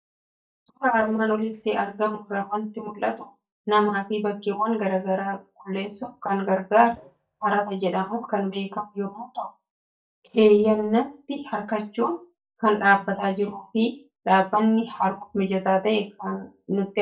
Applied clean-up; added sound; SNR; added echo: neural mask model DeepFilterNet 3.